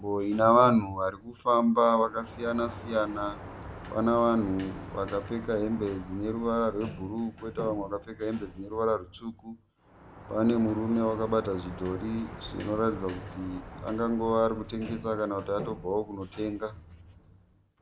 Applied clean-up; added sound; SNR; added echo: none; Sliding door; 15 dB; none.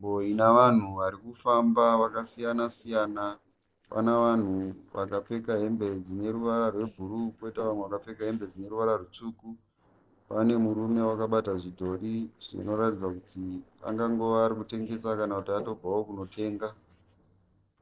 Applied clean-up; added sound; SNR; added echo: neural separator model SepFormer DNS4.